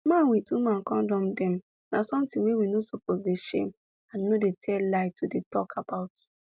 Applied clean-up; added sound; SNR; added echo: none; none; none; none.